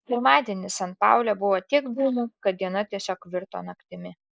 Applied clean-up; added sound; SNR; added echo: neural mask model Resemble Enhance denoiser.